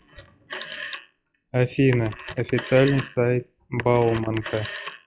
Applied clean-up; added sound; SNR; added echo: classical method log-MMSE.